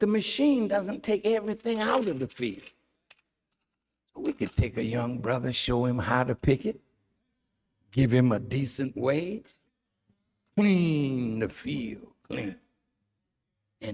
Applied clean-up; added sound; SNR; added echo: neural mask model RNNoise.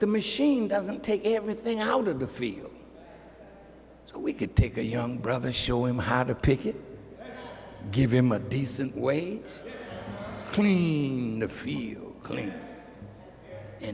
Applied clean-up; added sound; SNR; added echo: none; none; none; none.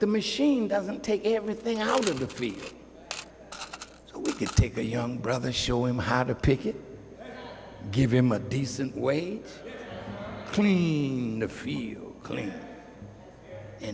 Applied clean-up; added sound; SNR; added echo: none; Coin (dropping) / Mechanisms; 13 dB; none.